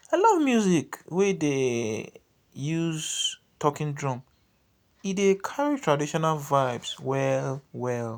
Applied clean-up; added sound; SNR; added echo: none; none; none; none.